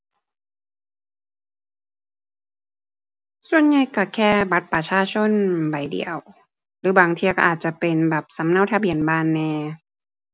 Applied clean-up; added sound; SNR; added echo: none; none; none; none.